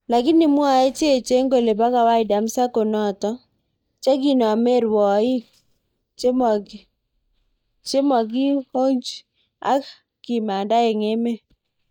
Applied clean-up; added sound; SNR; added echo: neural mask model DeepFilterNet 3.